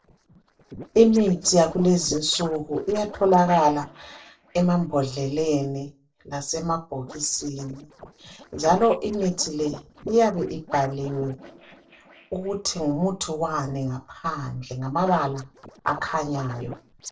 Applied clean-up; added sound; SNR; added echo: neural separator model SepFormer DNS4.